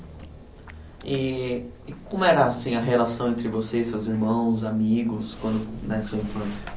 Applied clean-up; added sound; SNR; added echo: none; none; none; none.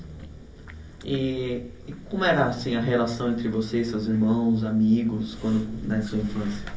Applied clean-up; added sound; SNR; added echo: none; none; none; reverberation time 1.1 s.